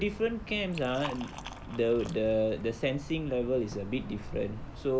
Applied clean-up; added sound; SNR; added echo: none; Liquid; 14 dB; none.